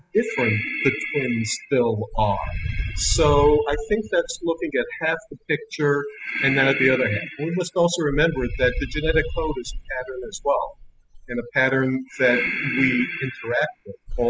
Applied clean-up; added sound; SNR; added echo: classical method spectral subtraction.